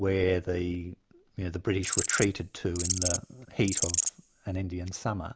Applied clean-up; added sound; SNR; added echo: none; Insect; 1 dB; none.